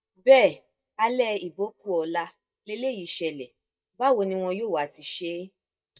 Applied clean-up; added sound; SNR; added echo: neural mask model DeepFilterNet 3.